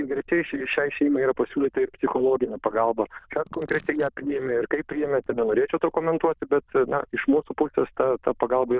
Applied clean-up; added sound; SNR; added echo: neural diffusion model UNIVERSE++.